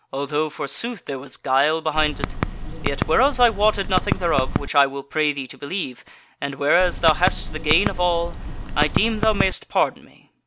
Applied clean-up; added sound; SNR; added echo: none; Typing; 3 dB; none.